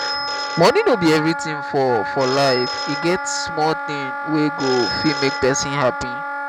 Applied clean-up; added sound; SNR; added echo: none; Wind instrument, woodwind instrument + Telephone; 5 dB; none.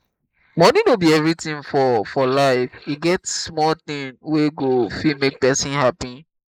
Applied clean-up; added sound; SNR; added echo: neural mask model Resemble Enhance denoiser.